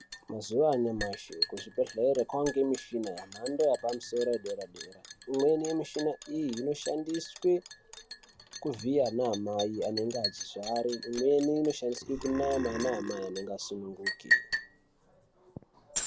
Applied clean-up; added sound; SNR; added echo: none; Liquid + Burping, eructation; 8 dB; none.